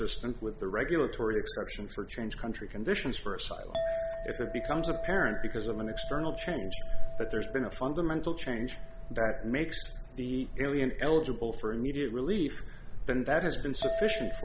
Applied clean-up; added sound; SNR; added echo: none; Chink, clink; 11 dB; none.